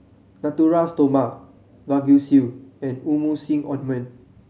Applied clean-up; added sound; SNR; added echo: none; none; none; none.